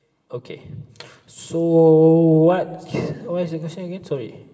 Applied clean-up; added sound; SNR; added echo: none; none; none; reverberation time 2.2 s.